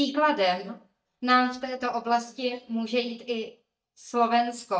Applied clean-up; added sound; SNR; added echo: neural mask model DeepFilterNet 3.